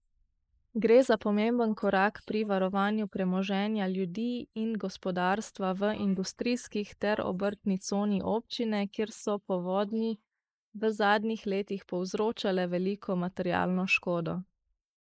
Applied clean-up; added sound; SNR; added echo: neural mask model Resemble Enhance denoiser.